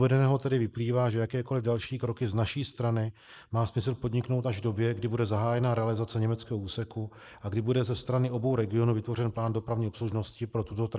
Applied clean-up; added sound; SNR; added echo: neural mask model Resemble Enhance denoiser.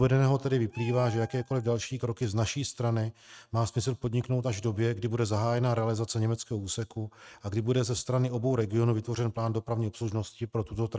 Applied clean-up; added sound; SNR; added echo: neural mask model RNNoise.